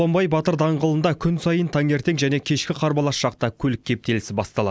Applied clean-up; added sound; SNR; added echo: none; none; none; none.